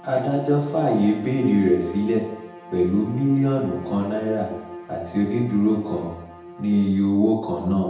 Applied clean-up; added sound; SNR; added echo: none; Bowed string instrument; 17 dB; reverberation time 0.8 s.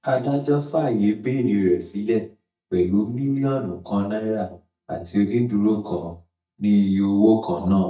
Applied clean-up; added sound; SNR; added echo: neural mask model DeepFilterNet 3.